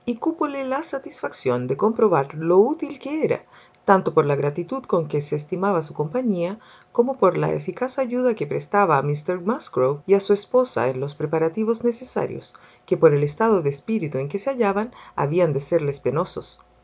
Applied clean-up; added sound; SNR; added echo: none; none; none; none.